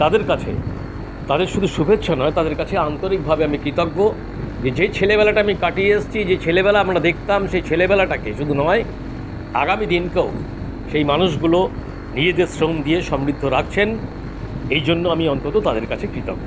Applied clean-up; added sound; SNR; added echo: none; Engine / Boat, Water vehicle; 10 dB; none.